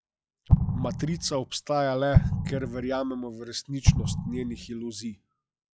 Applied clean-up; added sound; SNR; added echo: classical method log-MMSE.